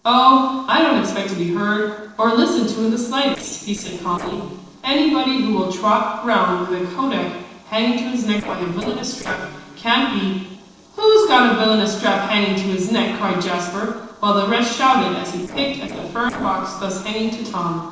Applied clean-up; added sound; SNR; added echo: neural separator model SepFormer DNS4.